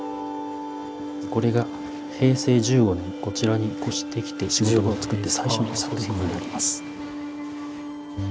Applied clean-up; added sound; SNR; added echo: none; none; none; none.